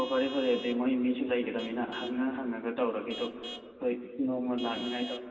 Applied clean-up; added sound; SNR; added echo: none; Vehicle horn, car horn, honking / Truck; 15 dB; reverberation time 2.4 s.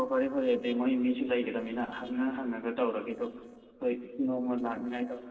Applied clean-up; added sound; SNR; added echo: neural separator model SepFormer DNS4.